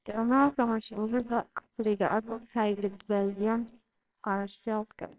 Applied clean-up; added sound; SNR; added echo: neural separator model SepFormer WHAMR!.